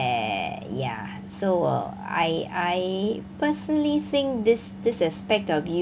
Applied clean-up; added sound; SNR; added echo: none; none; none; none.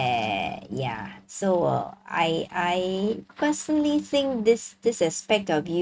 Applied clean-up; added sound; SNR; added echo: neural mask model RNNoise.